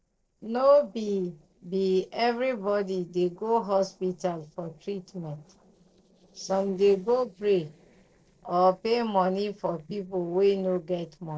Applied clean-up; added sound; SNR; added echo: neural separator model SepFormer DNS4.